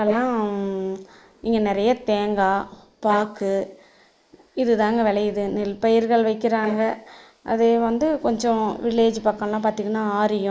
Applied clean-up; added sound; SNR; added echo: neural mask model Resemble Enhance denoiser.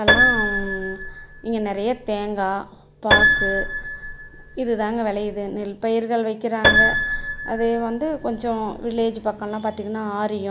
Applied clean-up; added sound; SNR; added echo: none; Piano; -2 dB; none.